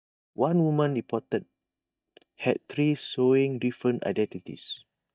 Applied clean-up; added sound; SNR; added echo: neural mask model DeepFilterNet 3.